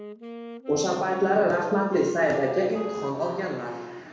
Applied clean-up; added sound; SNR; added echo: none; Wind instrument, woodwind instrument; 12 dB; reverberation time 1.0 s.